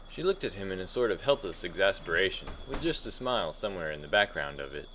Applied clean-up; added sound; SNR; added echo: none; Bus / Alarm; 12 dB; none.